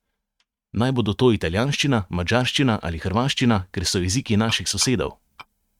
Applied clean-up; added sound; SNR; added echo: neural mask model RNNoise.